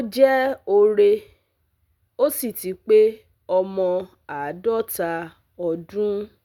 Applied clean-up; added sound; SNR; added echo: none; none; none; none.